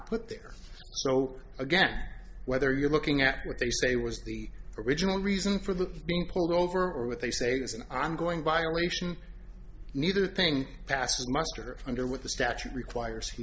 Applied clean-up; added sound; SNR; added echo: none; none; none; none.